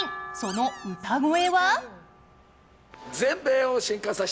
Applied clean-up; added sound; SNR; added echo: none; Squeak; 17 dB; none.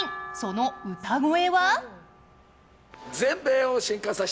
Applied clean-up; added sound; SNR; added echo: none; none; none; none.